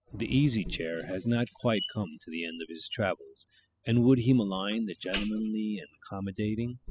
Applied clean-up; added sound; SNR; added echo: classical method spectral subtraction.